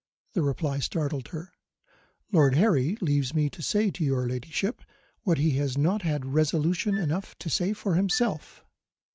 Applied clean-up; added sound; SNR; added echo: neural mask model RNNoise.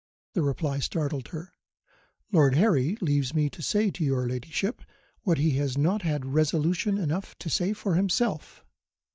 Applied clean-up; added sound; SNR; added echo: neural mask model DeepFilterNet 3.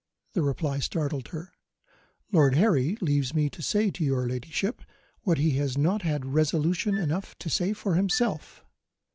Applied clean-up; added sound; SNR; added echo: none; Wind instrument, woodwind instrument; 19 dB; none.